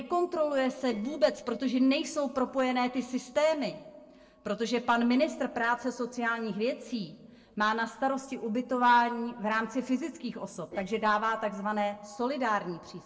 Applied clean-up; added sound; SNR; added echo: neural separator model SepFormer DNS4.